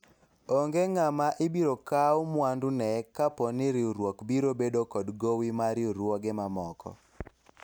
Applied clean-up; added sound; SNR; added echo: none; none; none; none.